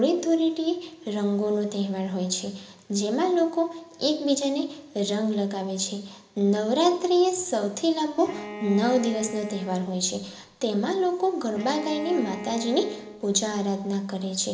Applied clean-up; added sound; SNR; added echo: none; Bowed string instrument; 14 dB; reverberation time 0.8 s.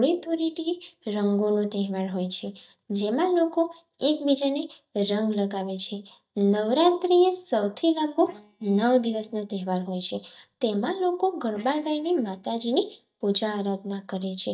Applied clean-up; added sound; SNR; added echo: neural mask model DeepFilterNet 3.